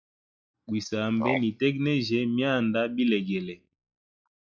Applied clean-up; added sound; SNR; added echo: classical method log-MMSE.